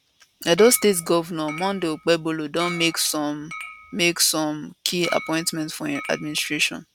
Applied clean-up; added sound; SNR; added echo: none; Chink, clink; 15 dB; none.